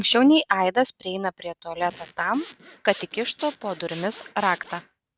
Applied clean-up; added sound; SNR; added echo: none; Zipper (clothing) / Sawing; 18 dB; none.